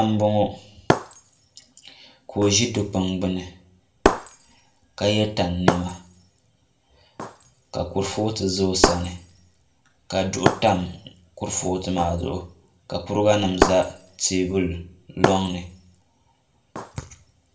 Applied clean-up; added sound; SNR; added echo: none; Shatter; 4 dB; reverberation time 0.3 s.